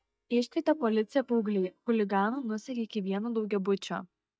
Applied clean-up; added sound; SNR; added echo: neural mask model DeepFilterNet 3.